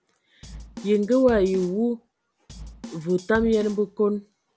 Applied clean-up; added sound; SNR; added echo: none; Drum kit; 17 dB; none.